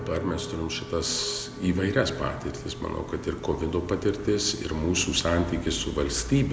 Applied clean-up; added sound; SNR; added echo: none; none; none; none.